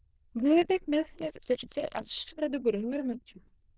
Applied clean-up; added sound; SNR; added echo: neural diffusion model UNIVERSE++.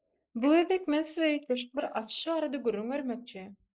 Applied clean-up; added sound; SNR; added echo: neural mask model Resemble Enhance denoiser.